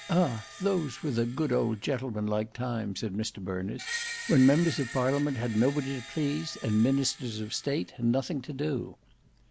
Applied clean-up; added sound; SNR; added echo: none; Screech; 16 dB; none.